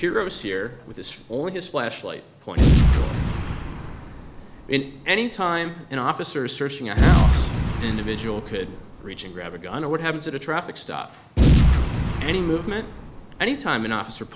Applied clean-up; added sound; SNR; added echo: none; Boom; -4 dB; none.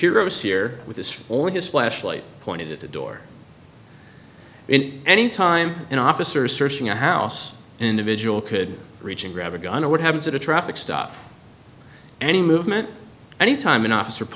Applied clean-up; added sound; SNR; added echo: none; none; none; none.